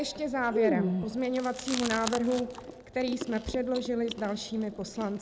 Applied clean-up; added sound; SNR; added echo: none; Chewing, mastication; 6 dB; none.